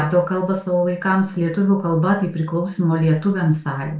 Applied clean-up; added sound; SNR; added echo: none; none; none; reverberation time 0.3 s.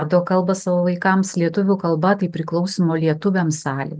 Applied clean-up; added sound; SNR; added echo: none; none; none; none.